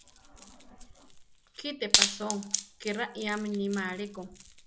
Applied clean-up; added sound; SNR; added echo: none; Wood; -2 dB; none.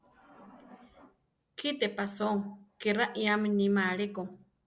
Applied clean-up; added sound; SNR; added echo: none; none; none; none.